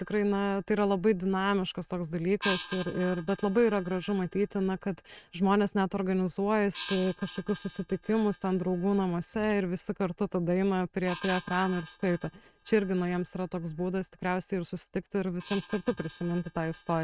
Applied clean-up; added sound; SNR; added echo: neural mask model RNNoise.